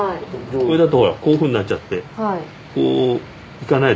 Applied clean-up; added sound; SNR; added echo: none; none; none; none.